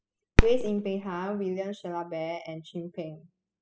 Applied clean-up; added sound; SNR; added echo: classical method spectral subtraction.